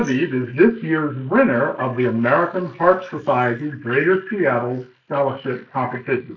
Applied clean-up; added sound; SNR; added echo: neural mask model Resemble Enhance denoiser.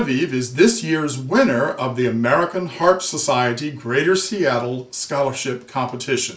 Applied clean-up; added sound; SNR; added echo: none; none; none; none.